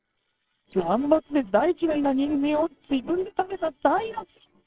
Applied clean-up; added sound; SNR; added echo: neural separator model SepFormer WHAMR!.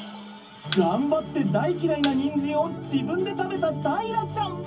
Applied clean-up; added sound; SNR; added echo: none; Thump, thud; 14 dB; reverberation time 0.3 s.